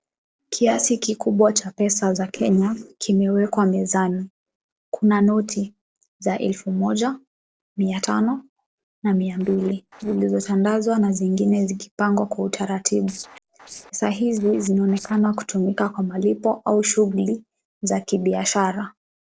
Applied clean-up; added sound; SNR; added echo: neural separator model SepFormer DNS4.